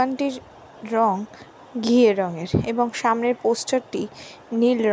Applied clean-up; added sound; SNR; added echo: none; none; none; none.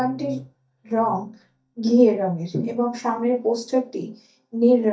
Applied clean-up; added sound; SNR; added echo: neural mask model DeepFilterNet 3.